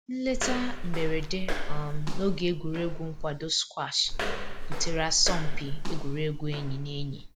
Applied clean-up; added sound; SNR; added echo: none; Walk, footsteps; -3 dB; none.